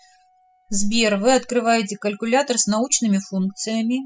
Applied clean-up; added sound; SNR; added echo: classical method spectral subtraction.